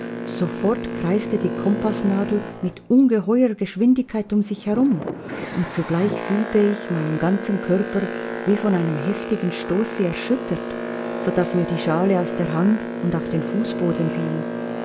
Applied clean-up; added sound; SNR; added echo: none; Boat, Water vehicle; 7 dB; none.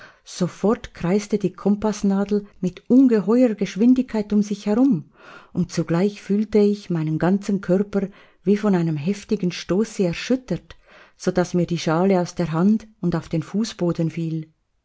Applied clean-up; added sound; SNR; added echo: none; none; none; none.